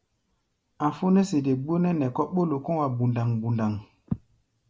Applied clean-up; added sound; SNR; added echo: none; none; none; none.